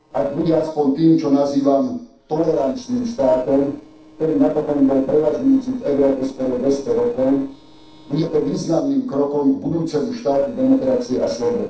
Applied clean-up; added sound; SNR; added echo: neural separator model SepFormer DNS4.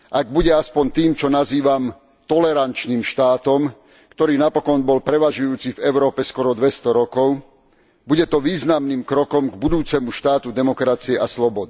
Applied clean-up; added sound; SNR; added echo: none; none; none; none.